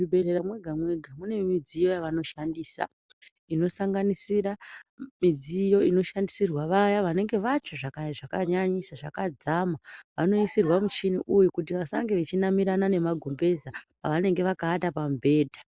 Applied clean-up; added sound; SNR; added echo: none; none; none; none.